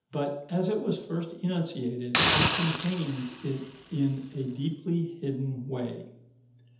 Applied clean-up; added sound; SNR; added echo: none; Hiss; -4 dB; reverberation time 0.8 s.